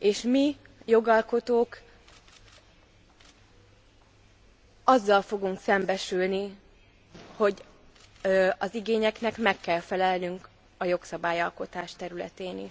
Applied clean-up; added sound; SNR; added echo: none; none; none; none.